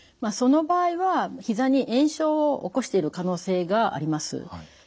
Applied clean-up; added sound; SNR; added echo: none; none; none; none.